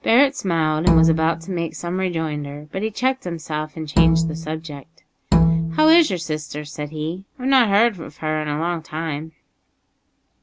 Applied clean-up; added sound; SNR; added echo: none; Bowed string instrument; -2 dB; none.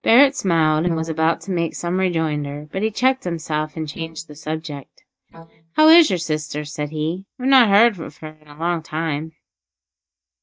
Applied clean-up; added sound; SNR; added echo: neural mask model DeepFilterNet 3.